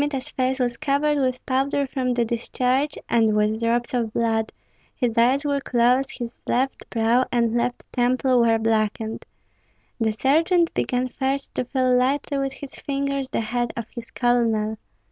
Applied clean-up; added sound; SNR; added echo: none; none; none; none.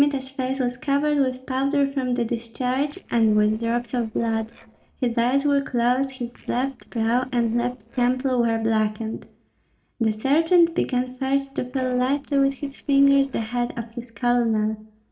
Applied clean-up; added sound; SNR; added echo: neural separator model SepFormer DNS4.